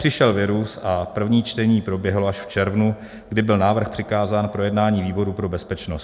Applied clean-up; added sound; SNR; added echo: none; none; none; none.